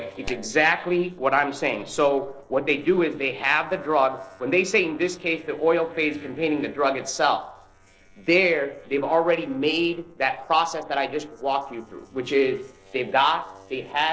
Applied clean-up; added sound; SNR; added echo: neural separator model SepFormer DNS4.